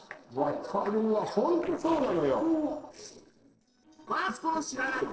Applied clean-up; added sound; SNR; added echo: neural separator model SepFormer DNS4.